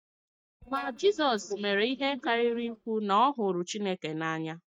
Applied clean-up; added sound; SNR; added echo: neural mask model DeepFilterNet 3.